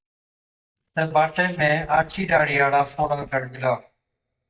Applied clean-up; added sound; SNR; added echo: neural mask model DeepFilterNet 3.